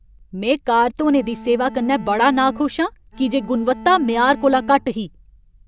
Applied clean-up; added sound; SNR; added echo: none; Bowed string instrument; 16 dB; none.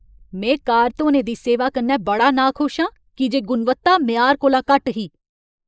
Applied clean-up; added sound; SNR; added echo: neural mask model Resemble Enhance denoiser.